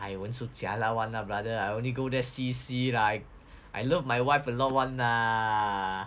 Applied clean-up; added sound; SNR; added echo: none; none; none; none.